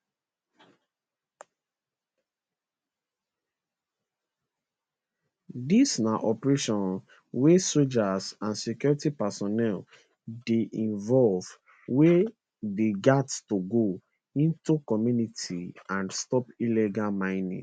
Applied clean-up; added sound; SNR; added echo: none; none; none; none.